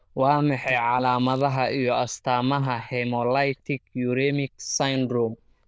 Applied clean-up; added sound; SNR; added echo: neural diffusion model UNIVERSE++.